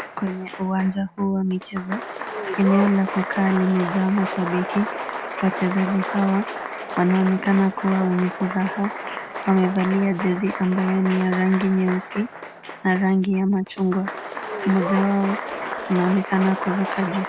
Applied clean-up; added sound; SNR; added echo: none; Applause; 8 dB; none.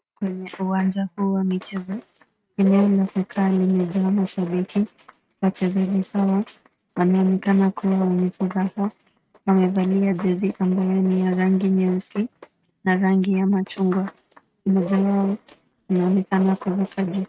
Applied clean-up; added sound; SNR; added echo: neural mask model RNNoise.